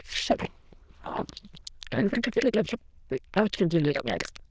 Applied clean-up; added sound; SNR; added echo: neural diffusion model UNIVERSE++.